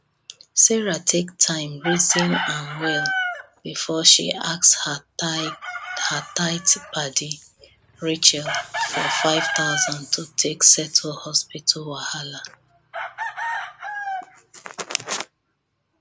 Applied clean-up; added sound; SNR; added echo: none; Chicken, rooster; 8 dB; none.